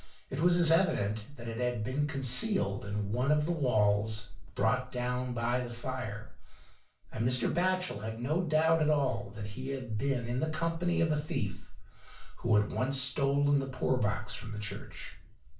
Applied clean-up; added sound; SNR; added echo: none; none; none; reverberation time 0.3 s.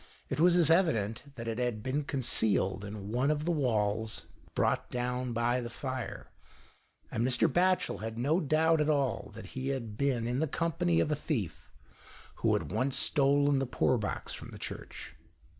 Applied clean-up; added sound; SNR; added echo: none; none; none; none.